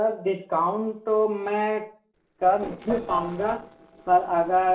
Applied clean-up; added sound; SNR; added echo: neural separator model SepFormer DNS4.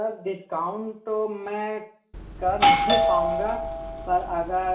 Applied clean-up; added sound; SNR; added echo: none; Doorbell; -4 dB; reverberation time 0.5 s.